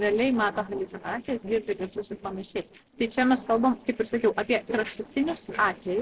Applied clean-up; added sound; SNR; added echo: neural separator model SepFormer DNS4.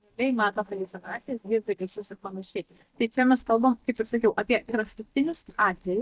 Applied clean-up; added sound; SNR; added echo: neural mask model DeepFilterNet 3.